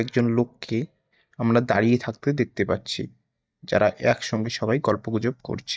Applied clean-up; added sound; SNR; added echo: neural mask model DeepFilterNet 3.